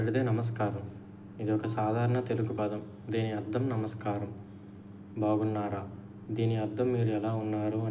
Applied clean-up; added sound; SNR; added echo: none; none; none; none.